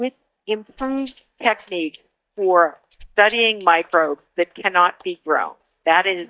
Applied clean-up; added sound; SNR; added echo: neural mask model DeepFilterNet 3.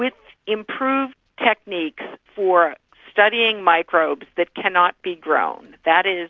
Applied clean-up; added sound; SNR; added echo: none; none; none; none.